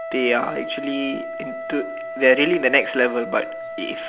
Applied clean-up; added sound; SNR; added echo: none; Wind instrument, woodwind instrument; 9 dB; none.